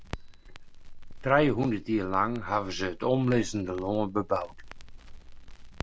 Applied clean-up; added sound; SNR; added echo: none; Crackle; 12 dB; none.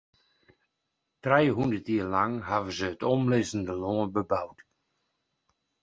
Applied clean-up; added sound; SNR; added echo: none; none; none; none.